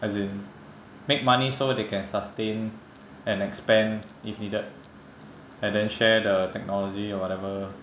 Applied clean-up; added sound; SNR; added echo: none; Chime; 0 dB; none.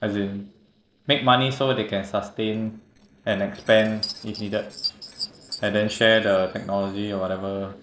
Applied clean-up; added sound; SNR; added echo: neural separator model SepFormer DNS4.